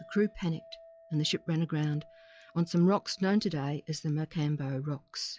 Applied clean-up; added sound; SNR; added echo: classical method log-MMSE.